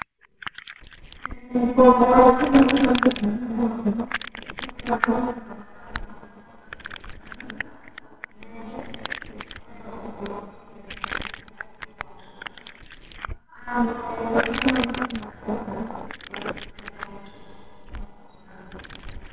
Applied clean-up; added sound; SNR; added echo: neural separator model SepFormer WHAMR!.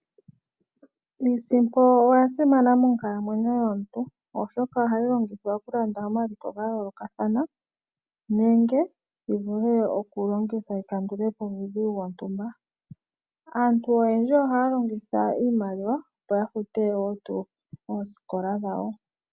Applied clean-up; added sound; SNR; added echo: none; none; none; none.